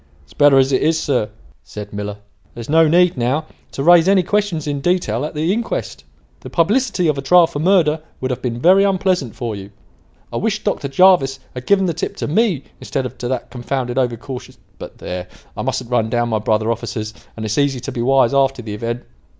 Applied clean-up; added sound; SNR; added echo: none; none; none; none.